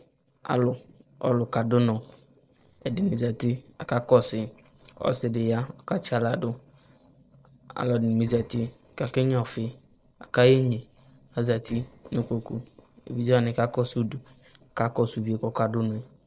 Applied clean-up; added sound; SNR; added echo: neural separator model SepFormer DNS4.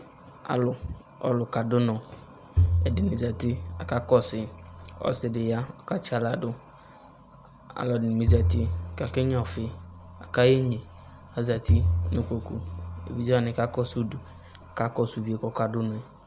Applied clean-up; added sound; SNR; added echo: none; Bowed string instrument; 1 dB; none.